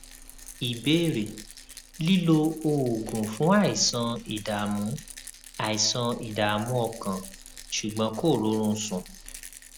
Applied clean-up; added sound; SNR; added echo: none; Rattle; 18 dB; none.